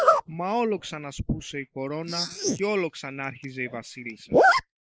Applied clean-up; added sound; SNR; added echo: neural mask model Resemble Enhance denoiser.